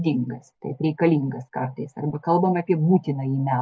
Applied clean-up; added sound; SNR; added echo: none; none; none; none.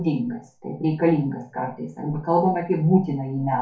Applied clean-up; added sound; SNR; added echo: none; none; none; reverberation time 0.3 s.